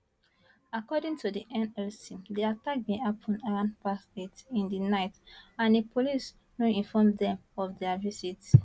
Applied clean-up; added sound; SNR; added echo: none; none; none; none.